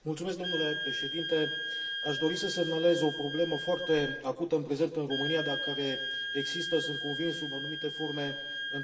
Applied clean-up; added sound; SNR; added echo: none; Wind instrument, woodwind instrument; 4 dB; reverberation time 1.0 s.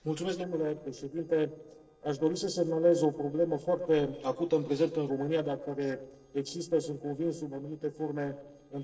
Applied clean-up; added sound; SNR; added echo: neural separator model SepFormer DNS4.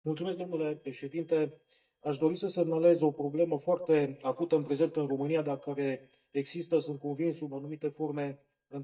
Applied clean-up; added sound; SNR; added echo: neural mask model DeepFilterNet 3.